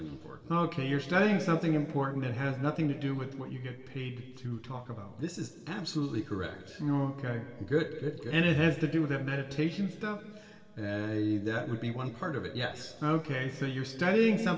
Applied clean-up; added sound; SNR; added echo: none; none; none; reverberation time 1.9 s.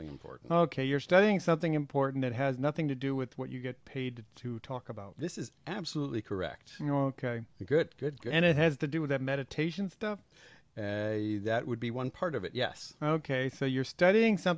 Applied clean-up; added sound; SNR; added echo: none; none; none; none.